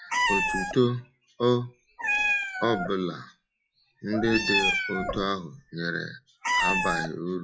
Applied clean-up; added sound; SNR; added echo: classical method log-MMSE.